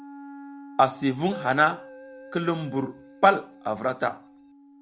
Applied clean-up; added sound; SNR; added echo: none; Keyboard (musical) + Wind instrument, woodwind instrument; 18 dB; none.